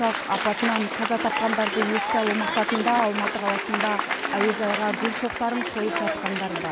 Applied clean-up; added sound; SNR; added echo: none; Applause; 1 dB; none.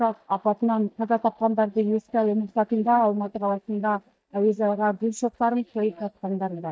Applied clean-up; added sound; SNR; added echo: neural mask model DeepFilterNet 3.